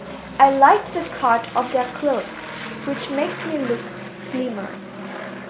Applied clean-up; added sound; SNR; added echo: none; Aircraft; 11 dB; none.